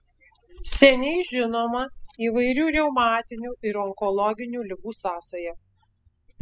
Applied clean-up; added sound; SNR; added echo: classical method spectral subtraction.